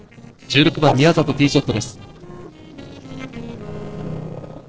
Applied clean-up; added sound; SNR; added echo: neural separator model SepFormer DNS4.